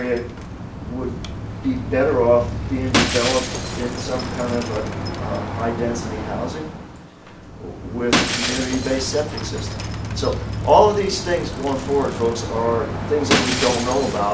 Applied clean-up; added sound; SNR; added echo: none; Bicycle + Shatter; 3 dB; none.